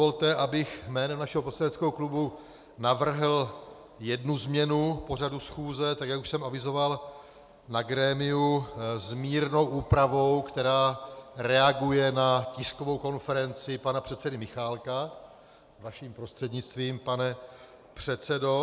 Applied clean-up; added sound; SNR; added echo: none; none; none; none.